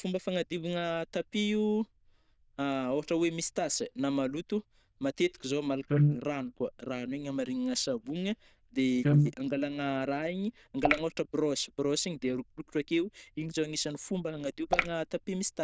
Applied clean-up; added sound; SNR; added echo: neural diffusion model UNIVERSE++.